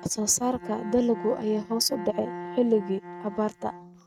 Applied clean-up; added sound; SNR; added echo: neural mask model RNNoise.